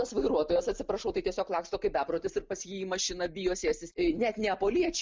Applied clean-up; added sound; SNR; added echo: none; none; none; none.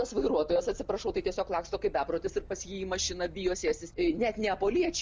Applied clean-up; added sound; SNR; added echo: none; Motor vehicle (road); 20 dB; none.